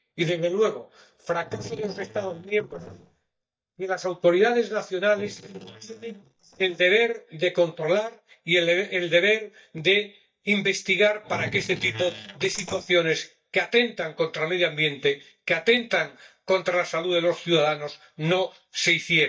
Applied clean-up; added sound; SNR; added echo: neural mask model DeepFilterNet 3.